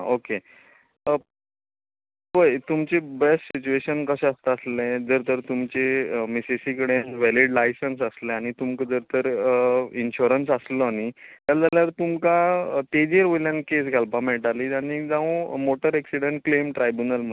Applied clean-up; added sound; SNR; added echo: none; none; none; none.